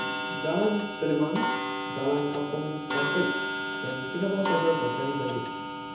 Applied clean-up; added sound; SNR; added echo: none; Clock; 2 dB; reverberation time 2.2 s.